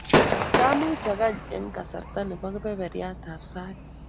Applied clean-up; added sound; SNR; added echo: none; Gunshot, gunfire / Fireworks; -2 dB; none.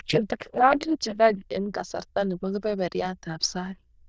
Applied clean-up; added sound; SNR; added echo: neural diffusion model UNIVERSE++.